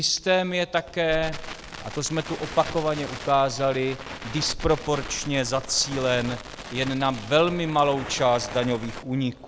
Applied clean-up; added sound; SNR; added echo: none; Crackle; 12 dB; none.